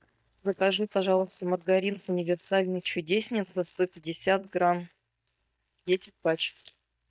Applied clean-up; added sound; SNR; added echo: neural mask model DeepFilterNet 3.